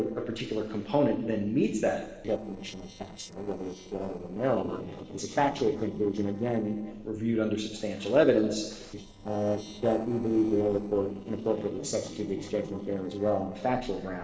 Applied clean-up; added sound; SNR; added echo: neural separator model SepFormer DNS4.